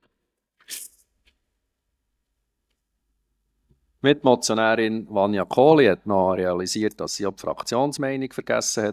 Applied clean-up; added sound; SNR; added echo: neural mask model DeepFilterNet 3.